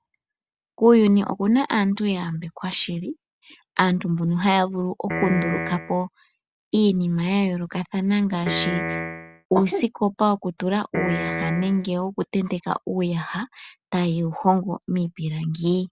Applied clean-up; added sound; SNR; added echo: none; Piano; 5 dB; none.